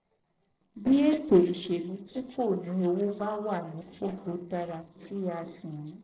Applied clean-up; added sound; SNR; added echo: neural separator model SepFormer DNS4.